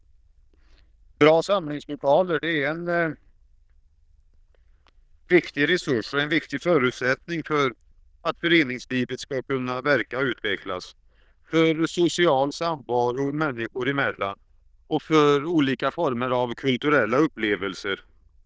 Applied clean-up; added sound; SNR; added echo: neural diffusion model UNIVERSE++.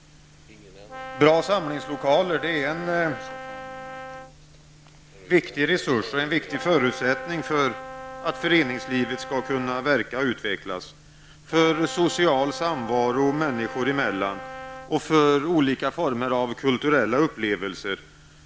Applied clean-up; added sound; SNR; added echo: none; Brass instrument; 13 dB; none.